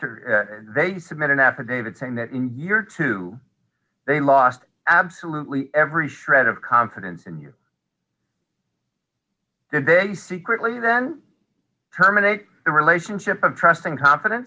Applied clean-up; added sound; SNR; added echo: none; none; none; none.